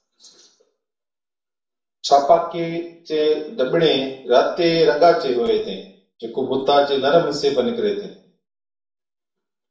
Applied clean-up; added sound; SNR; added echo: none; none; none; reverberation time 0.5 s.